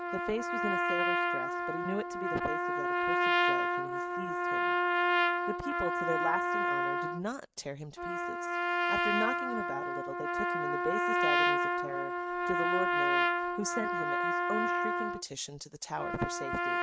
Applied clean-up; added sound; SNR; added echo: neural mask model RNNoise.